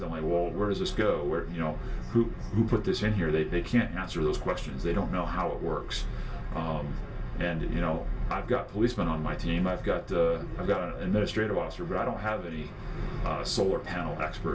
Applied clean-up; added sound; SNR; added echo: none; none; none; reverberation time 0.2 s.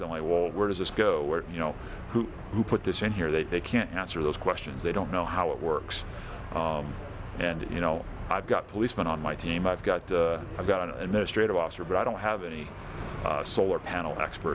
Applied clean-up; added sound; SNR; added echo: none; none; none; none.